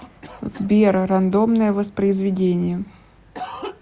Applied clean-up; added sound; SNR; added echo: none; Cough; 19 dB; none.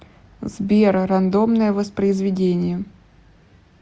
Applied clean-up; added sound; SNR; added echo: none; none; none; none.